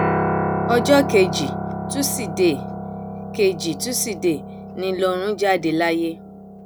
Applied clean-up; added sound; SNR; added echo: none; Piano; 5 dB; none.